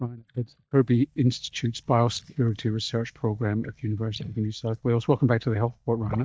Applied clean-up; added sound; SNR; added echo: neural mask model DeepFilterNet 3.